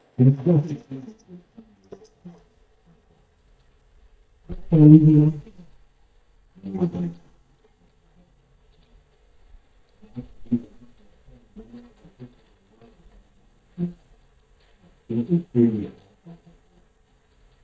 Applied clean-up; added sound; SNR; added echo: neural mask model DeepFilterNet 3.